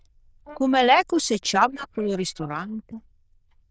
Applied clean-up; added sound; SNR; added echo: neural diffusion model UNIVERSE++.